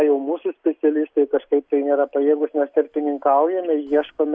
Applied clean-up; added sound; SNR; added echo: none; none; none; none.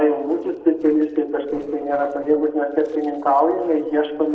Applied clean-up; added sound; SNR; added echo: neural separator model SepFormer DNS4.